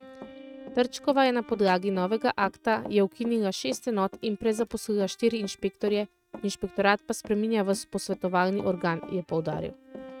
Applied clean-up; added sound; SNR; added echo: neural mask model RNNoise.